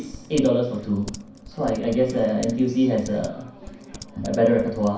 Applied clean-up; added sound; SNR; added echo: none; Typing; 18 dB; reverberation time 0.6 s.